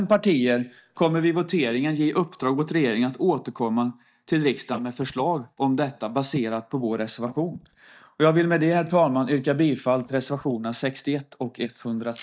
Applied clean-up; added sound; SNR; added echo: neural mask model DeepFilterNet 3.